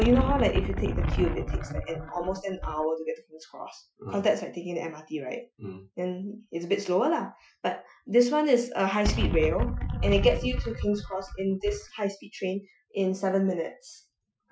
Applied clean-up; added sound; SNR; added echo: classical method Wiener filter.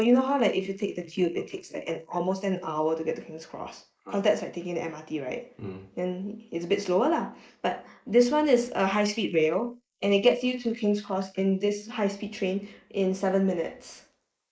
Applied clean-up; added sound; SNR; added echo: neural mask model Resemble Enhance denoiser.